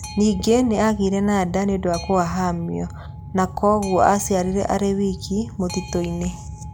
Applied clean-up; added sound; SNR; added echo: none; Boat, Water vehicle; 12 dB; none.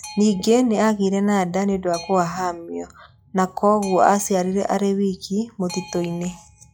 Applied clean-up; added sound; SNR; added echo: classical method log-MMSE.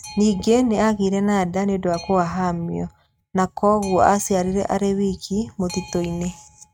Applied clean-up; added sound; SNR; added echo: neural mask model RNNoise.